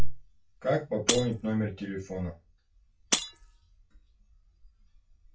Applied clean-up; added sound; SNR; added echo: classical method WPE with log-MMSE.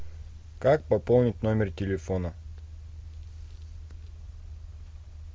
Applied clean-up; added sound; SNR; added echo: none; none; none; none.